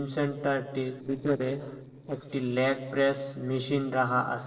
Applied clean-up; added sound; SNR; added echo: neural separator model SepFormer DNS4.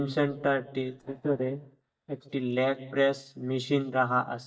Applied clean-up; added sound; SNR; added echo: neural mask model DeepFilterNet 3.